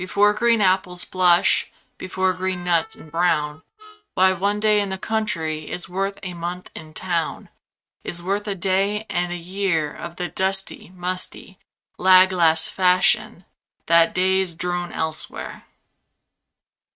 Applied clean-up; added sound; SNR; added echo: neural mask model RNNoise.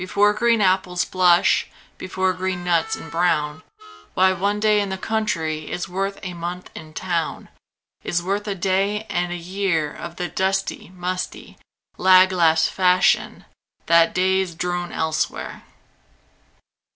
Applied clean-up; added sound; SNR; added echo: none; Harmonica; 18 dB; none.